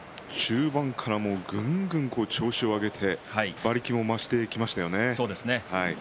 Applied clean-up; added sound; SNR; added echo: none; none; none; none.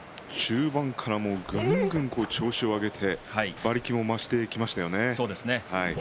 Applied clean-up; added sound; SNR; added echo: none; Dog; 10 dB; none.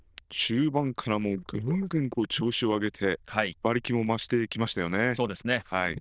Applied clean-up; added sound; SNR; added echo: neural diffusion model UNIVERSE++.